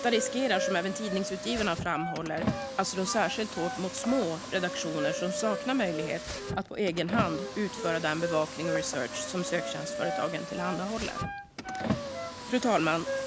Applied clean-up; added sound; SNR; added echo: none; Wind instrument, woodwind instrument + Car; 4 dB; none.